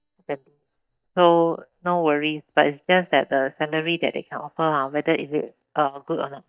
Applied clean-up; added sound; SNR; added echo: neural mask model DeepFilterNet 3.